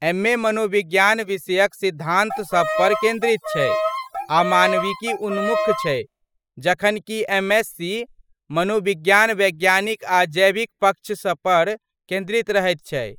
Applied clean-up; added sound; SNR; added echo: classical method spectral subtraction.